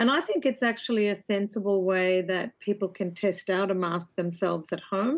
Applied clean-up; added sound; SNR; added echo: none; none; none; none.